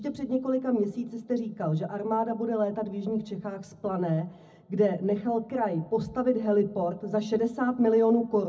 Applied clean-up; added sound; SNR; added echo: none; none; none; reverberation time 0.4 s.